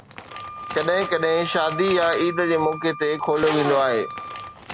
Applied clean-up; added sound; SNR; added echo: none; Wind instrument, woodwind instrument + Zipper (clothing); 9 dB; none.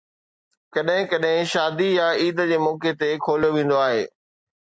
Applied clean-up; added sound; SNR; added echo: none; none; none; none.